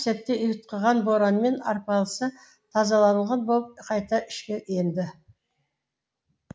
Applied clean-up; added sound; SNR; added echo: none; none; none; none.